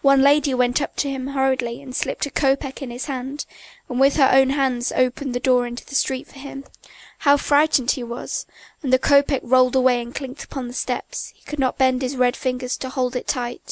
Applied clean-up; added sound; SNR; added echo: none; none; none; none.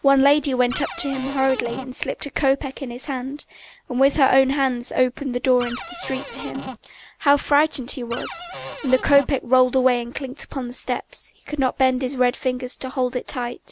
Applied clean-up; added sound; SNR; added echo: none; Cupboard open or close; 9 dB; none.